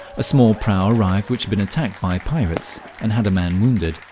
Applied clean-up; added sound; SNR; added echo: none; Applause / Cheering + Fireworks; 18 dB; none.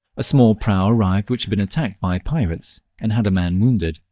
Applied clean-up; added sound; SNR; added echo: neural mask model DeepFilterNet 3.